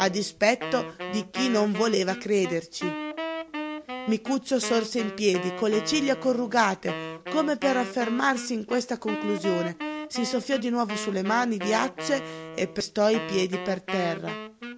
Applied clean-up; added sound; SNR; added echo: none; Wind instrument, woodwind instrument; 9 dB; none.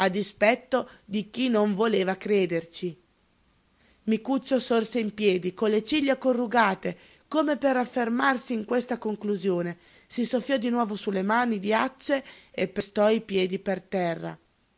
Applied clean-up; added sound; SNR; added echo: none; none; none; none.